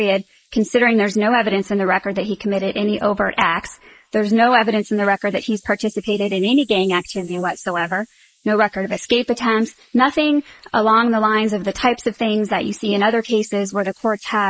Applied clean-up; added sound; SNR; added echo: neural mask model Resemble Enhance denoiser.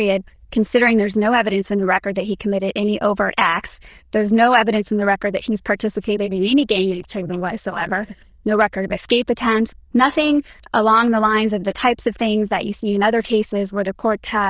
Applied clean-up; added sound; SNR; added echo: neural diffusion model UNIVERSE++.